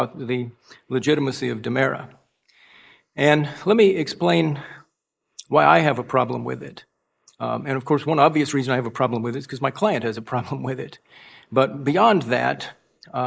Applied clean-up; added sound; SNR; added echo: neural mask model Resemble Enhance denoiser.